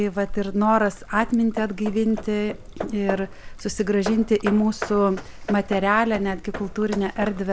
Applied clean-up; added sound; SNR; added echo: none; Hammer / Wood + Trickle, dribble; 11 dB; none.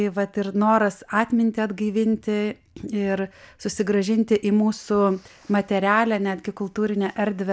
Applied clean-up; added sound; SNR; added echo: none; none; none; none.